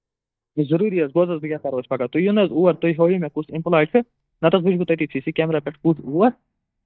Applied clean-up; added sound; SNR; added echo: neural mask model DeepFilterNet 3.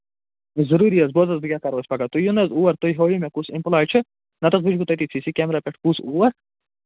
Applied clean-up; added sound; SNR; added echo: none; none; none; none.